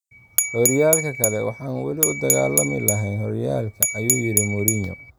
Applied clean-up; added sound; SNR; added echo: none; Glass / Bell; 1 dB; none.